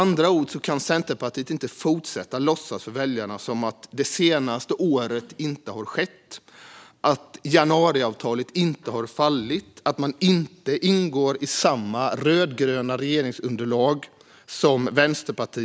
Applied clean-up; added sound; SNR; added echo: none; none; none; none.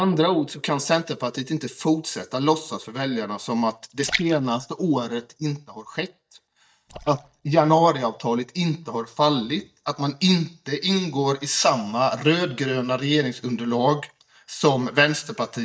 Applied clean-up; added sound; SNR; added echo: neural mask model DeepFilterNet 3.